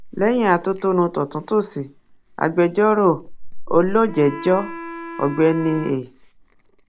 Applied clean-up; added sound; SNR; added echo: none; Chewing, mastication + Wind instrument, woodwind instrument; 12 dB; none.